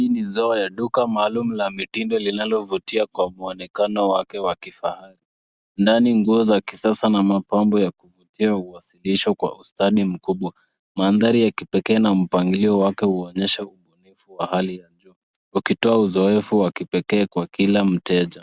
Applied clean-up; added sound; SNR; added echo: none; none; none; none.